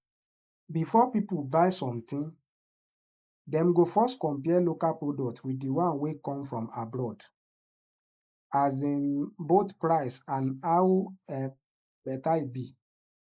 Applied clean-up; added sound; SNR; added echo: neural mask model Resemble Enhance denoiser.